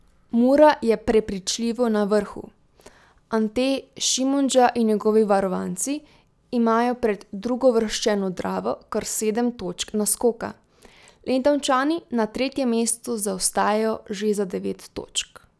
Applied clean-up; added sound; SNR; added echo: none; none; none; none.